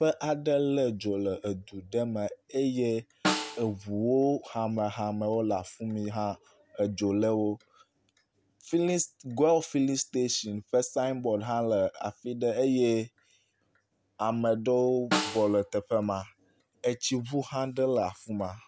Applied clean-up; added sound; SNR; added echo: none; Snare drum; 8 dB; none.